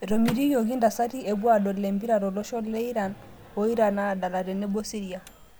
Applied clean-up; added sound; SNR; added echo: none; Microwave oven; 19 dB; none.